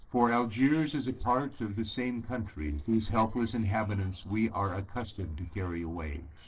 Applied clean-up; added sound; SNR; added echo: neural separator model SepFormer DNS4.